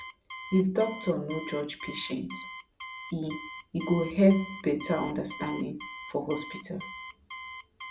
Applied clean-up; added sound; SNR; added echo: none; Alarm; 11 dB; none.